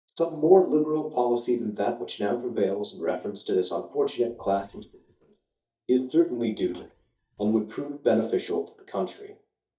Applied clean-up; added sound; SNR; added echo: neural mask model DeepFilterNet 3.